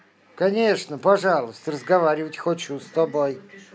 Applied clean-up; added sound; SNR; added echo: none; none; none; none.